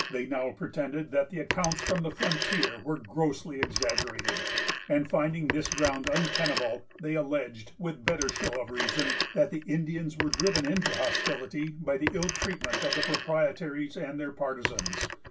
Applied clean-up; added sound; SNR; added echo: none; Telephone; 3 dB; reverberation time 0.2 s.